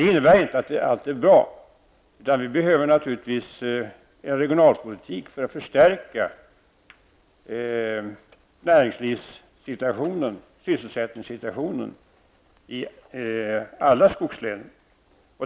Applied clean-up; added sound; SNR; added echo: none; none; none; none.